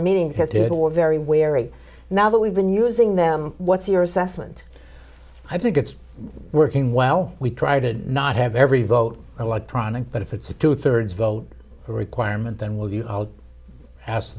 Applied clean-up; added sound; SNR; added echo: none; none; none; none.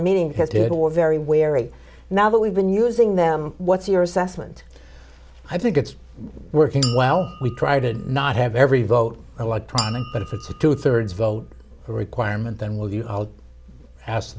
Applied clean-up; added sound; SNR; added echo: none; Chink, clink; 14 dB; none.